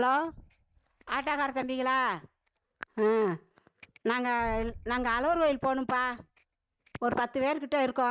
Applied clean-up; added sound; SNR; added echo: neural mask model RNNoise.